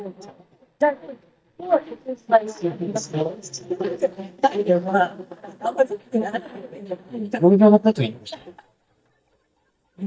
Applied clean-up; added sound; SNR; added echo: neural mask model DeepFilterNet 3.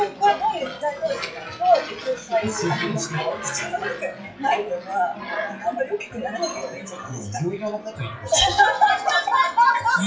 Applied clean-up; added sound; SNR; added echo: classical method WPE with log-MMSE.